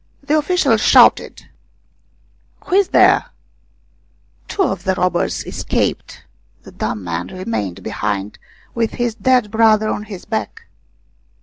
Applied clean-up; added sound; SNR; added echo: none; none; none; none.